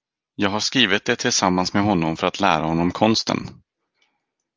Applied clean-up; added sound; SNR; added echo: none; none; none; none.